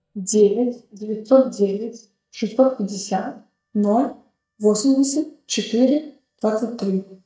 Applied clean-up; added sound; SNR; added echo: neural mask model DeepFilterNet 3.